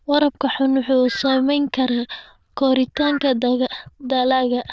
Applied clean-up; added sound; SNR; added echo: neural diffusion model UNIVERSE++.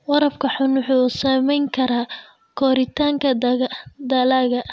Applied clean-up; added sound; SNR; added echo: none; none; none; none.